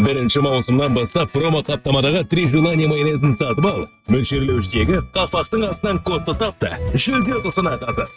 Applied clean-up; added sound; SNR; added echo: neural mask model RNNoise.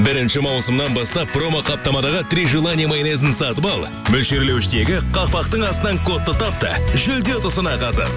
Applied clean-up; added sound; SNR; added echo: none; none; none; none.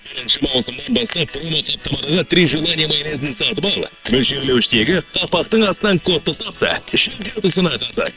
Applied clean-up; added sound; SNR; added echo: neural separator model SepFormer WHAM!.